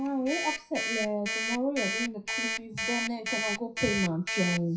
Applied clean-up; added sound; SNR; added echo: classical method WPE with log-MMSE.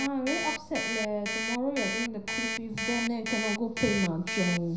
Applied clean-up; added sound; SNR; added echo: none; Alarm; 3 dB; reverberation time 0.5 s.